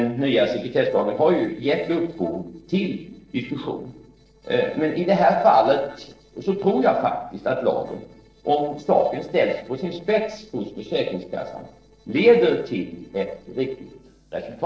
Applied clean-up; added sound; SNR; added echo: neural separator model SepFormer DNS4.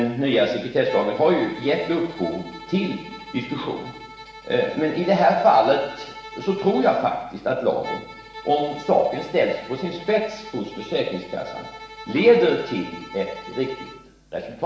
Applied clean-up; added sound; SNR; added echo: none; Bowed string instrument; 16 dB; reverberation time 0.9 s.